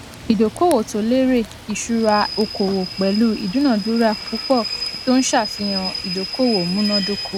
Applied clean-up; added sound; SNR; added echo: none; Rain / Train; 9 dB; none.